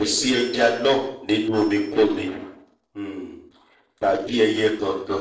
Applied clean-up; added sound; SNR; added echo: neural separator model SepFormer DNS4.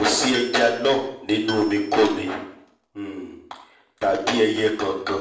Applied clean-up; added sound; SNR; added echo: none; Tools; 14 dB; reverberation time 0.6 s.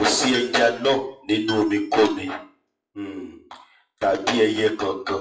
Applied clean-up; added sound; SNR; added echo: classical method WPE with log-MMSE.